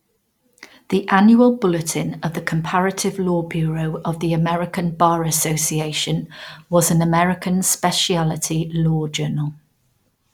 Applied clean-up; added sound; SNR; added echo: none; none; none; none.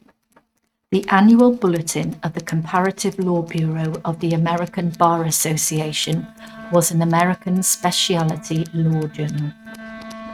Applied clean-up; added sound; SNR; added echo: neural mask model RNNoise.